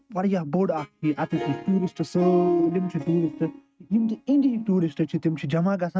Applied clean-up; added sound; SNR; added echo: neural mask model RNNoise.